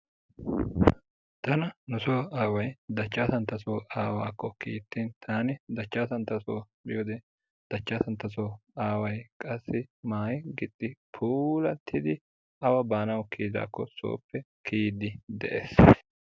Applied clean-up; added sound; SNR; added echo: none; none; none; none.